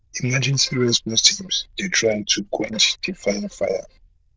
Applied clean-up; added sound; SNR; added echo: neural diffusion model UNIVERSE++.